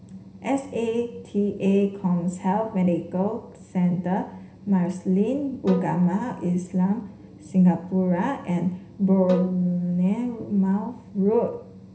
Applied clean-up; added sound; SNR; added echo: none; Bowed string instrument; 15 dB; reverberation time 0.5 s.